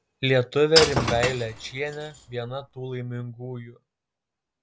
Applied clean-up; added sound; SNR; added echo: none; Shatter / Crushing; 2 dB; none.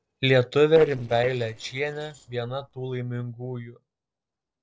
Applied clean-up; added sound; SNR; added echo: neural separator model SepFormer DNS4.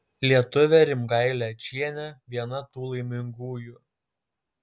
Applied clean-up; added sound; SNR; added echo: none; none; none; none.